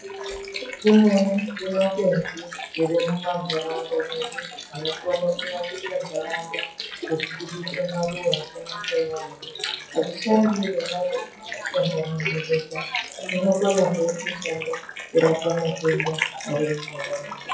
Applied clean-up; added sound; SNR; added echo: classical method WPE with log-MMSE.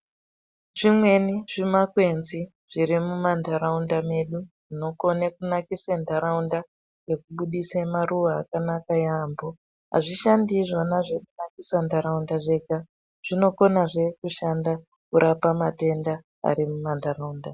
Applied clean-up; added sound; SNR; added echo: none; none; none; none.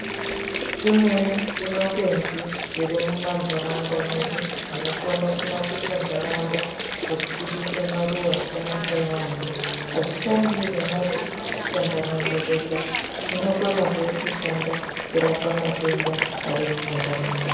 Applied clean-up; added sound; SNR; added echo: none; Water; 3 dB; reverberation time 1.0 s.